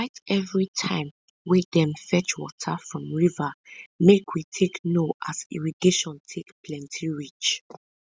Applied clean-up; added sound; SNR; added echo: none; none; none; none.